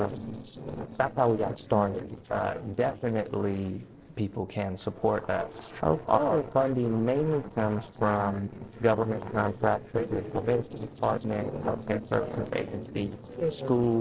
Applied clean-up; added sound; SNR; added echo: neural separator model SepFormer DNS4.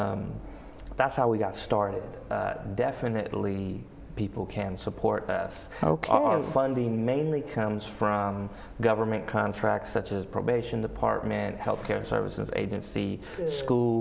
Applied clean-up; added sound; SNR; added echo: none; none; none; none.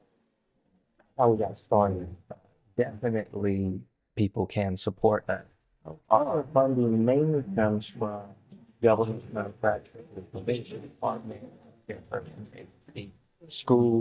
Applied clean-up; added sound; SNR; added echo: neural mask model DeepFilterNet 3.